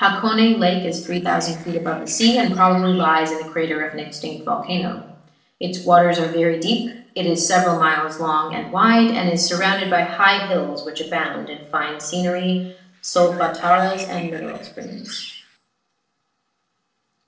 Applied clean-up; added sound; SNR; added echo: neural separator model SepFormer DNS4.